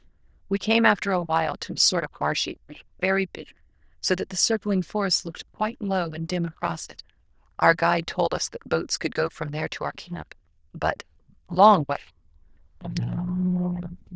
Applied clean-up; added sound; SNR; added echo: neural diffusion model UNIVERSE++.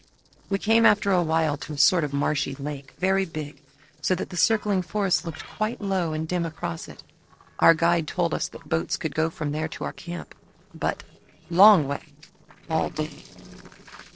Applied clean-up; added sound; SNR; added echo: neural separator model SepFormer DNS4.